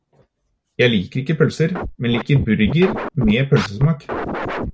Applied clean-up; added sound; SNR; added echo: none; Scratching (performance technique); 7 dB; none.